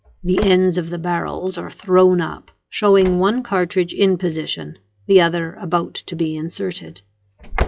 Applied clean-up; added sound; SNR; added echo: classical method log-MMSE.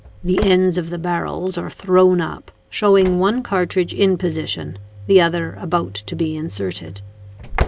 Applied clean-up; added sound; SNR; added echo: none; Slam / Engine; 12 dB; none.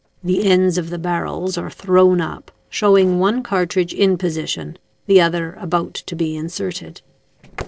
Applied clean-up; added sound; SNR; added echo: neural separator model SepFormer DNS4.